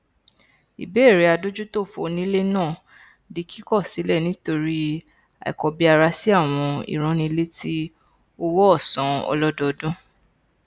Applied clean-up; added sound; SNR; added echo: none; none; none; none.